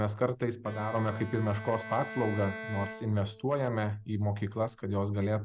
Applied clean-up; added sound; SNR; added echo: none; Bowed string instrument; 14 dB; none.